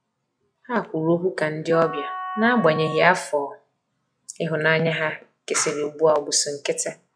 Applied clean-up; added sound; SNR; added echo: classical method log-MMSE.